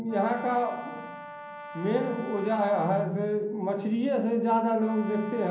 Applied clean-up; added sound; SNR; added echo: none; Brass instrument; 15 dB; reverberation time 0.6 s.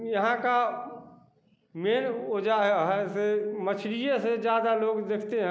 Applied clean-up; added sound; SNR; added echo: none; none; none; none.